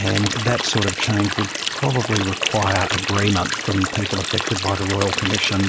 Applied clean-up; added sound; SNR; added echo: none; Stream; 3 dB; none.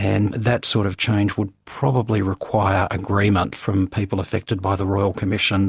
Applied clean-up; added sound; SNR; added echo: none; none; none; none.